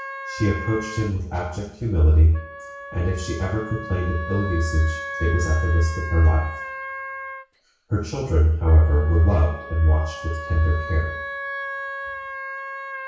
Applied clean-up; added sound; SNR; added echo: none; Wind instrument, woodwind instrument; 12 dB; reverberation time 0.6 s.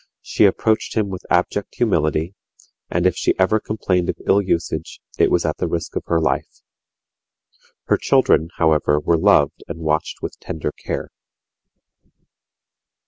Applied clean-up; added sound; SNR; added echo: none; none; none; none.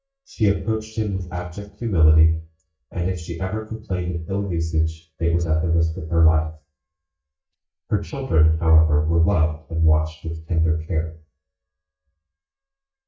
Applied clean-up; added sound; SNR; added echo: neural mask model DeepFilterNet 3.